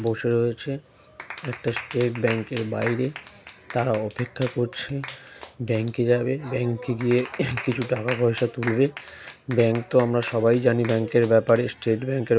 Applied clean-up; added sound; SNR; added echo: none; Clapping; 16 dB; none.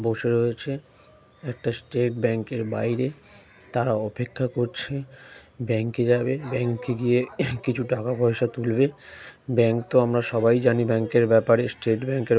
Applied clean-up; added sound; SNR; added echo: none; none; none; none.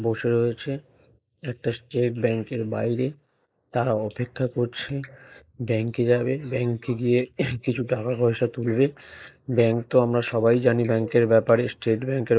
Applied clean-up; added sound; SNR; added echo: neural mask model Resemble Enhance denoiser.